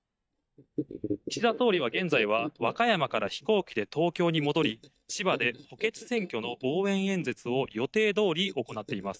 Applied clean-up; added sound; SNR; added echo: neural mask model DeepFilterNet 3.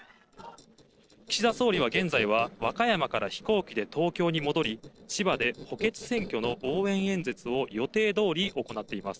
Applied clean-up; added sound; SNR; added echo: neural separator model SepFormer DNS4.